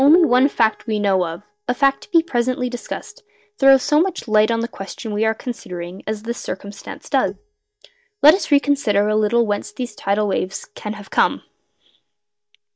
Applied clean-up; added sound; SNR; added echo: neural mask model DeepFilterNet 3.